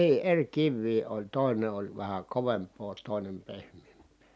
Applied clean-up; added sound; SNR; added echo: none; none; none; none.